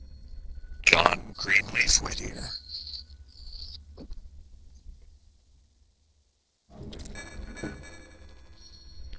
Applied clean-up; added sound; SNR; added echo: neural separator model SepFormer DNS4.